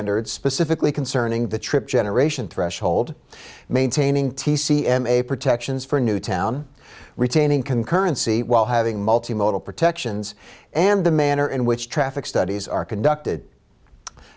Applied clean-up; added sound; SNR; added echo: none; none; none; none.